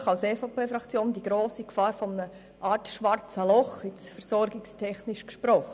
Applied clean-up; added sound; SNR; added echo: none; none; none; none.